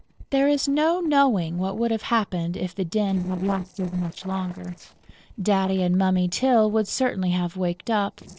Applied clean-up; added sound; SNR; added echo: neural separator model SepFormer DNS4.